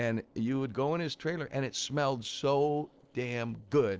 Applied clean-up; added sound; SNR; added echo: neural separator model SepFormer DNS4.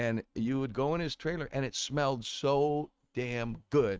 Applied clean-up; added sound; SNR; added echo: neural mask model RNNoise.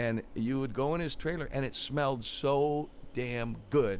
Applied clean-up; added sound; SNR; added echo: none; Train; 13 dB; none.